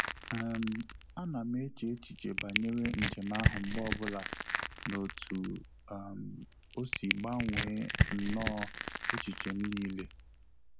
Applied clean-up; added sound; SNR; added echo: none; Crushing; -3 dB; none.